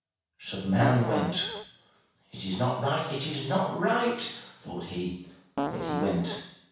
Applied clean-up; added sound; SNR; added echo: none; Fart; 4 dB; reverberation time 0.7 s.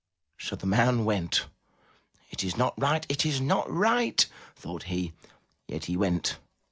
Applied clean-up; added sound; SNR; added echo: none; none; none; none.